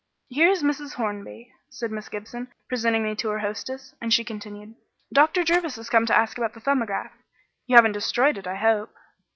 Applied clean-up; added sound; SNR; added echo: none; Rattle; 18 dB; none.